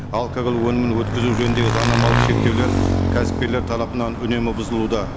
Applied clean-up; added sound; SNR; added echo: none; Motorcycle / Engine; -1 dB; none.